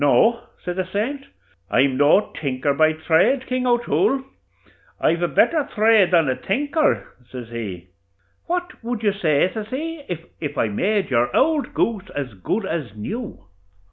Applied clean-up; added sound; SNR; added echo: none; none; none; none.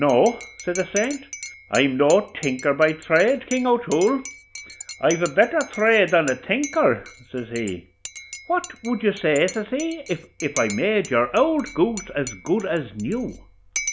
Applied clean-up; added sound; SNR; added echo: none; Cutlery, silverware / Dishes, pots, and pans / Chink, clink; 15 dB; none.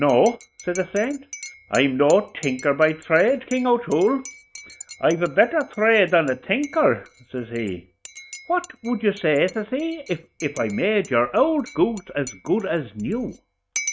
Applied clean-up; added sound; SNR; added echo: neural mask model RNNoise.